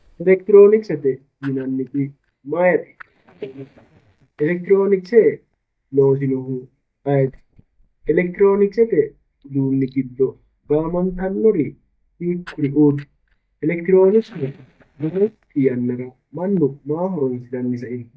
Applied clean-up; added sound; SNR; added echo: neural mask model DeepFilterNet 3.